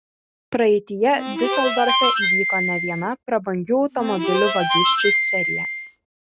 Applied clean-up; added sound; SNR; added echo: none; Harmonica; -2 dB; none.